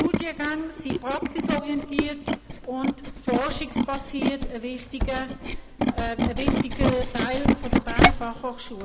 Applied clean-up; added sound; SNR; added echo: none; Tools; -5 dB; none.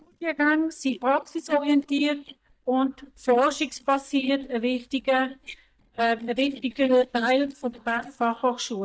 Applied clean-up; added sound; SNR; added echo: neural mask model DeepFilterNet 3.